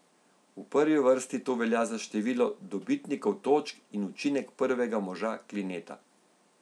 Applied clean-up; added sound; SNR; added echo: none; none; none; none.